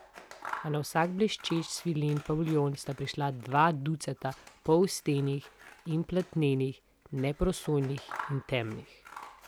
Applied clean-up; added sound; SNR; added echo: none; Scissors; 17 dB; none.